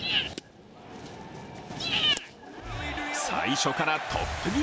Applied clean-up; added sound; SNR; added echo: none; none; none; none.